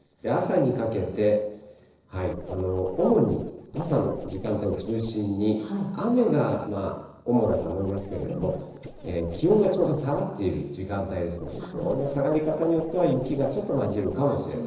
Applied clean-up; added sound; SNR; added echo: neural separator model SepFormer DNS4.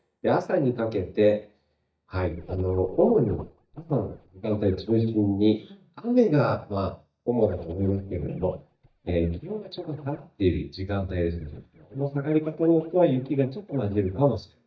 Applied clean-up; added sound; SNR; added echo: neural mask model DeepFilterNet 3.